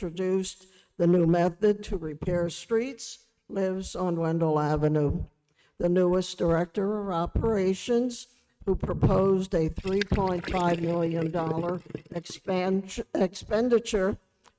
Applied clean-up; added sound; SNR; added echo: neural mask model RNNoise.